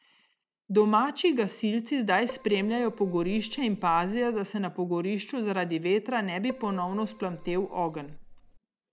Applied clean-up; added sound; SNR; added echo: none; Keyboard (musical); 16 dB; none.